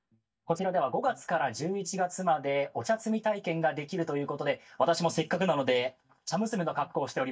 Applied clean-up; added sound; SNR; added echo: neural mask model DeepFilterNet 3.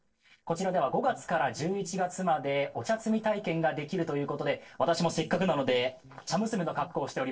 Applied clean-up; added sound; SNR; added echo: neural separator model SepFormer DNS4.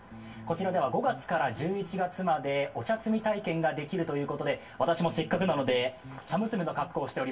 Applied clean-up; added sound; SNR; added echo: none; Bass guitar; 17 dB; reverberation time 0.2 s.